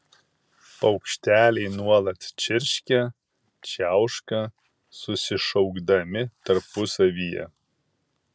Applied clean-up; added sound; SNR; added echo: none; none; none; none.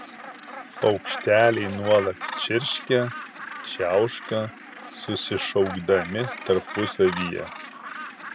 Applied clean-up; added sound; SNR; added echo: none; Gull, seagull; 11 dB; none.